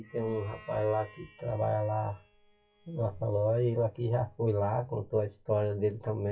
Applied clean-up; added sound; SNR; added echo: classical method WPE with log-MMSE.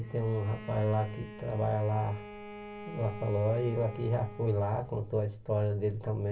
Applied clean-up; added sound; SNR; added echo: none; Bowed string instrument; 15 dB; reverberation time 0.2 s.